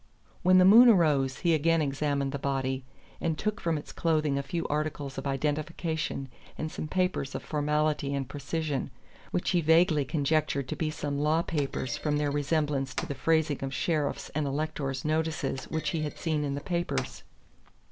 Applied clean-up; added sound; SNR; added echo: none; Thump, thud; 16 dB; none.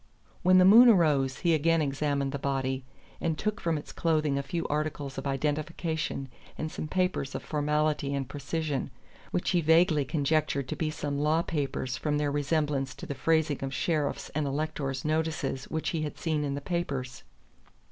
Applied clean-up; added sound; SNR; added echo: none; none; none; none.